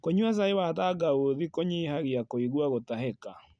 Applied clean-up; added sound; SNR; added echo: none; none; none; none.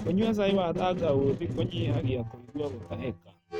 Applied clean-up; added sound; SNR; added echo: neural mask model RNNoise.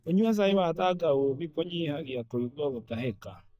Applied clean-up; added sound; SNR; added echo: neural mask model DeepFilterNet 3.